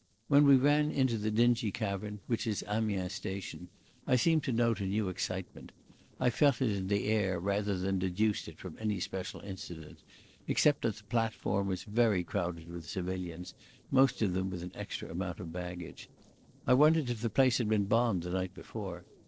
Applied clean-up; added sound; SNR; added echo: neural separator model SepFormer DNS4.